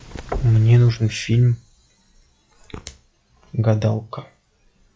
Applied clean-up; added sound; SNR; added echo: classical method log-MMSE.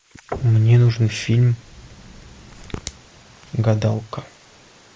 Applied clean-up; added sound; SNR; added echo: neural mask model Resemble Enhance denoiser.